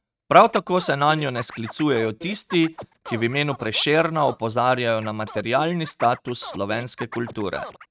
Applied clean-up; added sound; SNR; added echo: neural mask model RNNoise.